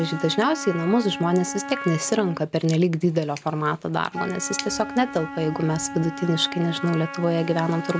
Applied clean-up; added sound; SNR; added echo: none; Wind instrument, woodwind instrument; 11 dB; none.